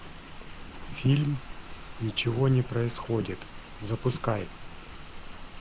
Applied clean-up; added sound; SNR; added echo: none; Rain; 10 dB; none.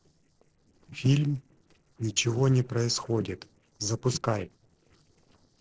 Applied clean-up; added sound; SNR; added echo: neural separator model SepFormer DNS4.